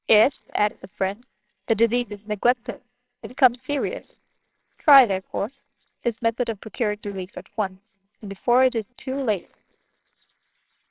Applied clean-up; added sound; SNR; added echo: neural separator model SepFormer WHAMR!.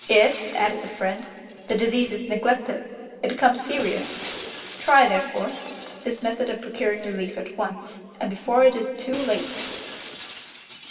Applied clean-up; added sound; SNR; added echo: none; Shatter; 17 dB; reverberation time 2.4 s.